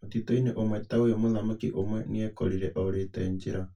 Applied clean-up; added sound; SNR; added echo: none; none; none; reverberation time 0.2 s.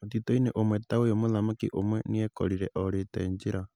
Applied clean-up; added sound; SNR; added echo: none; none; none; none.